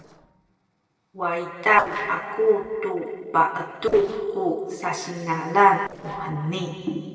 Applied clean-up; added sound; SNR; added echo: neural separator model SepFormer DNS4.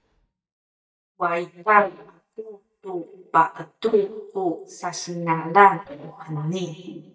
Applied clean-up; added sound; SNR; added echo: neural mask model DeepFilterNet 3.